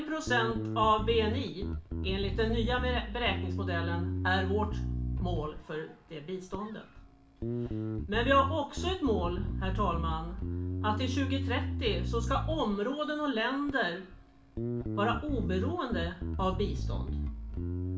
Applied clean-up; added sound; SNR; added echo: none; Bass guitar; 2 dB; reverberation time 0.3 s.